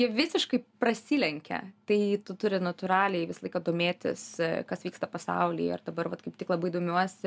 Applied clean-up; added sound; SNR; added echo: none; none; none; none.